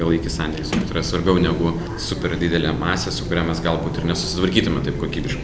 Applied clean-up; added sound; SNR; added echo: none; Sliding door; 16 dB; none.